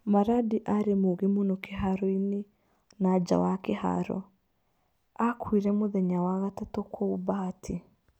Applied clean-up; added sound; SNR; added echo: none; none; none; none.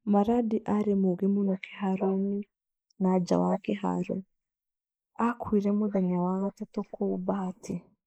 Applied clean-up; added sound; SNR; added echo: neural mask model Resemble Enhance denoiser.